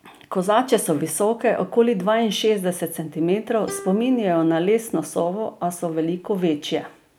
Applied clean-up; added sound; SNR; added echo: none; Plucked string instrument; 20 dB; none.